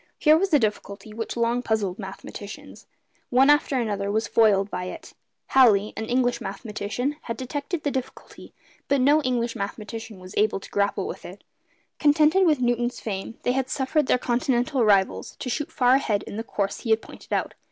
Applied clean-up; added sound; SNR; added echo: none; none; none; none.